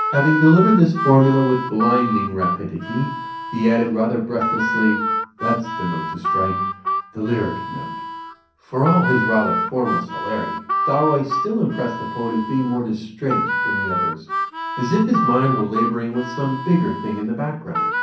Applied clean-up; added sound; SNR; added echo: none; Harmonica; 4 dB; reverberation time 0.6 s.